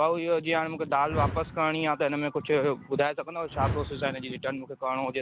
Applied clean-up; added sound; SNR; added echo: none; Whoosh, swoosh, swish; 9 dB; none.